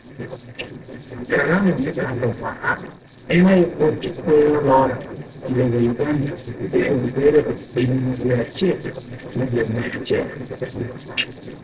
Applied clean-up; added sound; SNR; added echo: neural separator model SepFormer DNS4.